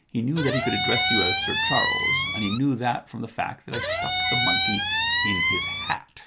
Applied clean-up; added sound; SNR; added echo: none; Squeak; -4 dB; none.